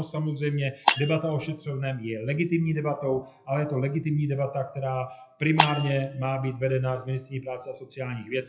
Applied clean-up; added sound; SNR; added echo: classical method WPE with log-MMSE.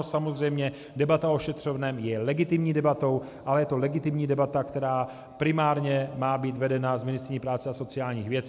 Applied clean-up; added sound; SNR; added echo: none; none; none; none.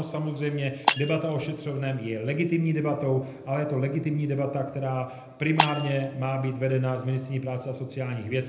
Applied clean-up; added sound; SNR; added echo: none; Shatter; 7 dB; reverberation time 0.7 s.